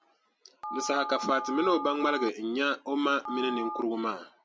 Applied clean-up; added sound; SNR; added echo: none; Telephone; 9 dB; none.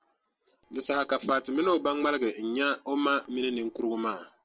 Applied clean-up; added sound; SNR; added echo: neural separator model SepFormer DNS4.